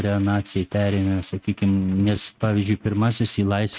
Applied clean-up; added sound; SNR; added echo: neural mask model RNNoise.